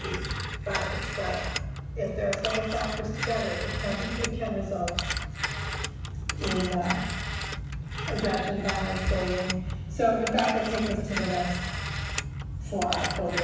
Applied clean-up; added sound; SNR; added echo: none; Telephone; 6 dB; reverberation time 1.1 s.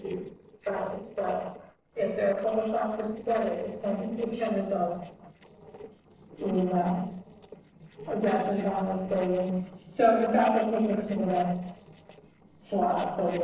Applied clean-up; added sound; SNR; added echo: neural separator model SepFormer DNS4.